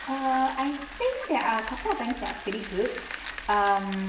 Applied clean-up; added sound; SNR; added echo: none; Bicycle; 11 dB; reverberation time 0.5 s.